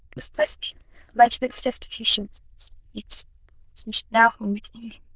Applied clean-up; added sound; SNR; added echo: neural diffusion model UNIVERSE++.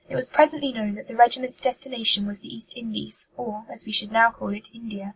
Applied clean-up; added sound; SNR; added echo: none; none; none; none.